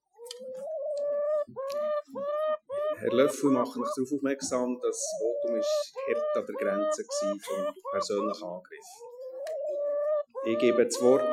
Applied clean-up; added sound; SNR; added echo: classical method Wiener filter.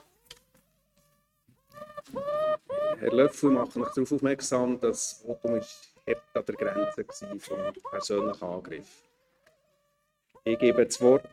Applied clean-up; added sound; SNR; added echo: neural mask model RNNoise.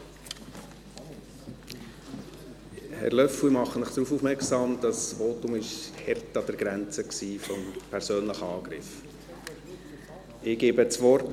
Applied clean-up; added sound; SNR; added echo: none; none; none; none.